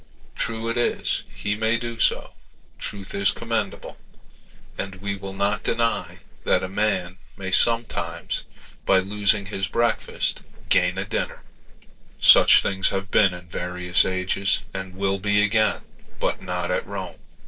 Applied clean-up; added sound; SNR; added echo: neural separator model SepFormer DNS4.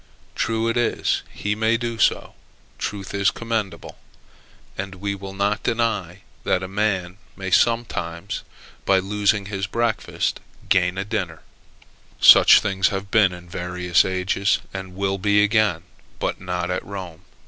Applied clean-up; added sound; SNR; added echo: none; none; none; none.